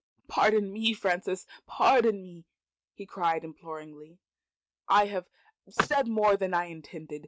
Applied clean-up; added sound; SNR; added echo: neural mask model RNNoise.